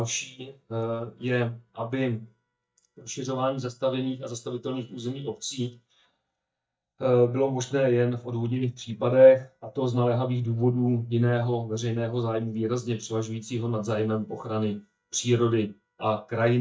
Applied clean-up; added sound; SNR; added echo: neural mask model DeepFilterNet 3.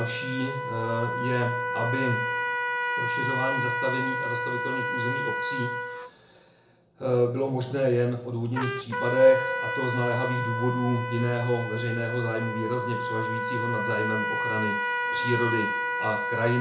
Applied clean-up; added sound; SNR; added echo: none; Trumpet; 2 dB; reverberation time 0.6 s.